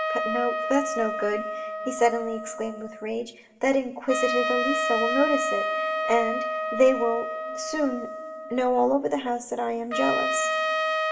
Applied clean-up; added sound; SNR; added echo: none; Trumpet; 2 dB; reverberation time 2.4 s.